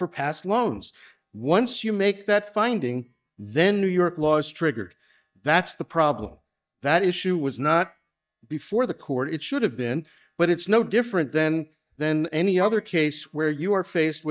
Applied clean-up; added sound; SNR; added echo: neural mask model DeepFilterNet 3.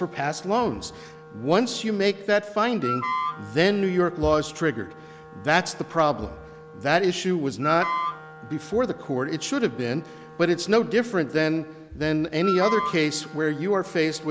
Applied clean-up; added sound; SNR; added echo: none; Wind instrument, woodwind instrument; 11 dB; none.